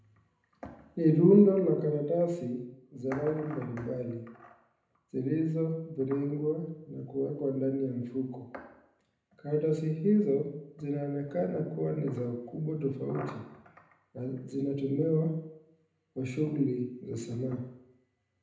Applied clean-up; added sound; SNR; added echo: none; none; none; reverberation time 0.7 s.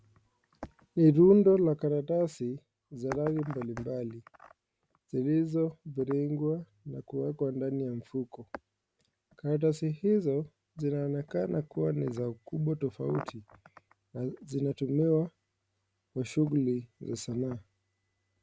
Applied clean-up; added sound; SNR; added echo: none; none; none; none.